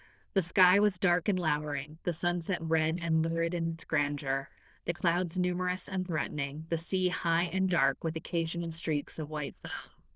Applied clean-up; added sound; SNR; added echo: neural diffusion model UNIVERSE++.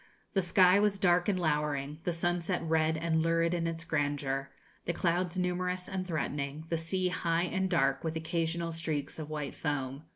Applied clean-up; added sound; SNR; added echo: none; none; none; none.